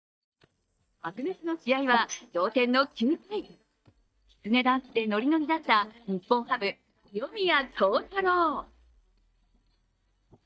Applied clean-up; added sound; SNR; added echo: neural mask model DeepFilterNet 3.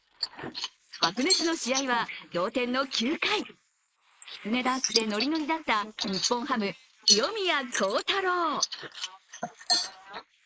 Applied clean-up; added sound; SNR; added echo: neural mask model Resemble Enhance denoiser.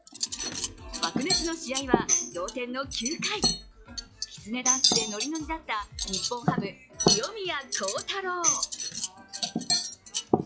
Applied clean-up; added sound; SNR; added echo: classical method log-MMSE.